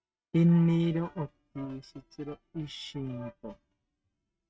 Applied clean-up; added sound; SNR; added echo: neural mask model RNNoise.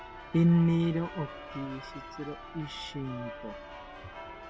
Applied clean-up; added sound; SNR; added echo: none; Church bell; 13 dB; none.